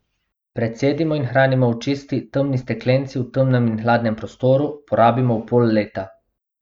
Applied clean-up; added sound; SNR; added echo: none; none; none; none.